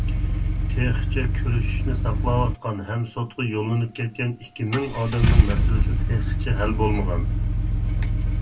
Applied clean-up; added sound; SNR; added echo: none; Engine starting / Car; -4 dB; reverberation time 0.2 s.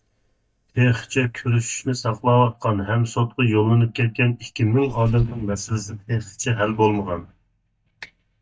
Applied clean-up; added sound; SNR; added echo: neural mask model DeepFilterNet 3.